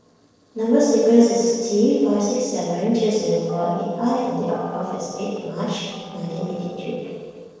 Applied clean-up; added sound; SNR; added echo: neural separator model SepFormer DNS4.